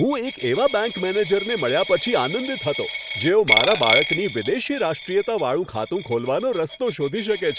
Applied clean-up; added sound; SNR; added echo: none; Coin (dropping); 6 dB; none.